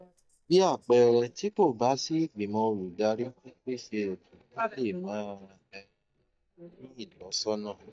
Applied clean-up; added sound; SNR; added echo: neural mask model DeepFilterNet 3.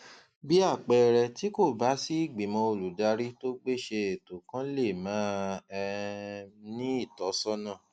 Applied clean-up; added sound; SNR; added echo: none; none; none; none.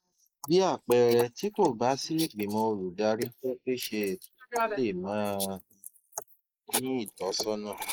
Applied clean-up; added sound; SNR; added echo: neural mask model Resemble Enhance denoiser.